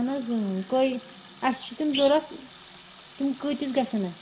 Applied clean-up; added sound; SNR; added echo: none; Sink (filling or washing) / Water tap, faucet; 17 dB; reverberation time 0.5 s.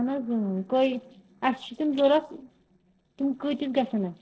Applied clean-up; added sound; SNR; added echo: neural separator model SepFormer DNS4.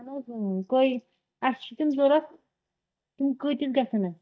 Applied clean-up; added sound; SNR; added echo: neural mask model DeepFilterNet 3.